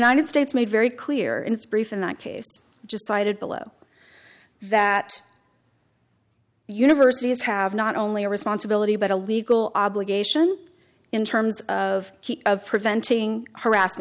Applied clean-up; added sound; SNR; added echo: none; none; none; none.